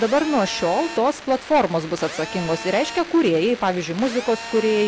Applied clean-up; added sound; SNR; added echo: none; Telephone; 13 dB; none.